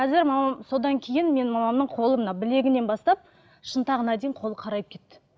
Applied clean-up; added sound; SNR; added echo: none; none; none; none.